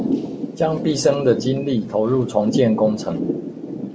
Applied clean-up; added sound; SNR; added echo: none; Thunder / Rain; 6 dB; none.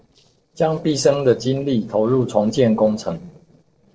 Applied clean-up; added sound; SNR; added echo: neural separator model SepFormer DNS4.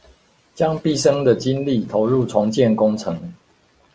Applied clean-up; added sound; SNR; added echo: none; none; none; none.